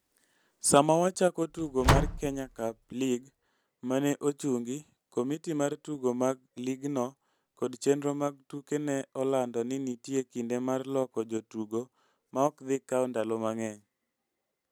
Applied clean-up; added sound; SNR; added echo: none; Slam; 0 dB; none.